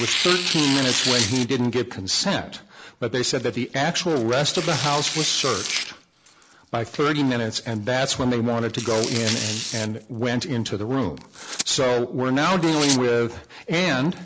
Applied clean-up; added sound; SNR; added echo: none; Tearing; 7 dB; none.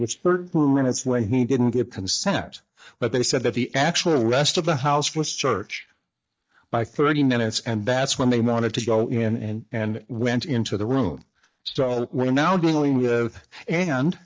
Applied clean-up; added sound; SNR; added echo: neural mask model DeepFilterNet 3.